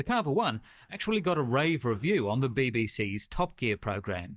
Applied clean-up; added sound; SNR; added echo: neural mask model DeepFilterNet 3.